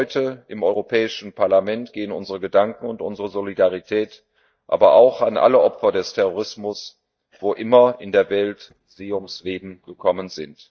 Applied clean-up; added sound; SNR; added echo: neural mask model DeepFilterNet 3.